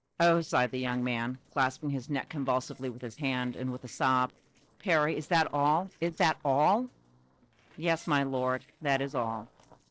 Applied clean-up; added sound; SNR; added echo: neural separator model SepFormer DNS4.